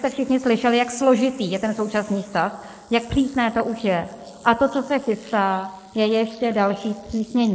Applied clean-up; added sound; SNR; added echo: neural mask model Resemble Enhance denoiser.